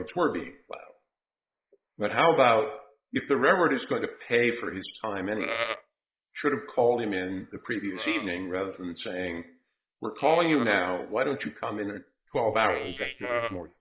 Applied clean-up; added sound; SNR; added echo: neural mask model Resemble Enhance denoiser.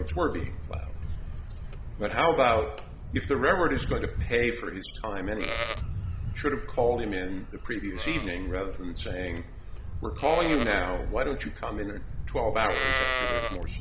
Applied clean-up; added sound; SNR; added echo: none; Livestock, farm animals, working animals; 5 dB; none.